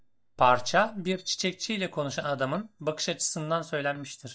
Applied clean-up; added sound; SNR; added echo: neural mask model DeepFilterNet 3.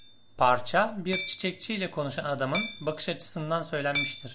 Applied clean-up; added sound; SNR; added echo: none; Hammer; 8 dB; none.